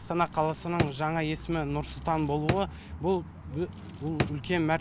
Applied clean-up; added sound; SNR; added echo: none; Drawer open or close; 6 dB; none.